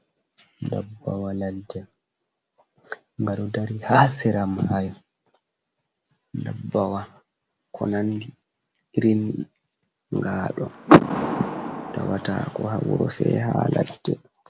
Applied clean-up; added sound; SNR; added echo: none; Door / Car; -4 dB; none.